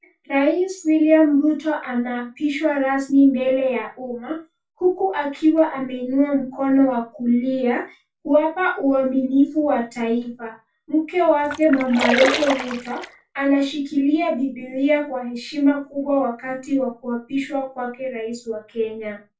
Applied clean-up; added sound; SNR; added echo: none; Splash, splatter; 4 dB; reverberation time 0.2 s.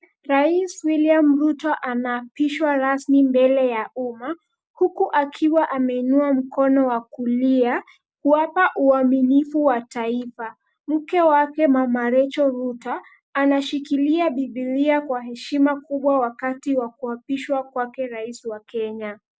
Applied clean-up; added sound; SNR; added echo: none; none; none; none.